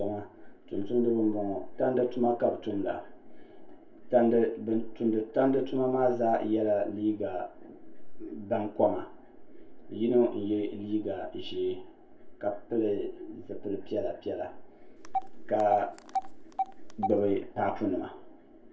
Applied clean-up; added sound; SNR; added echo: none; Telephone; 6 dB; reverberation time 0.2 s.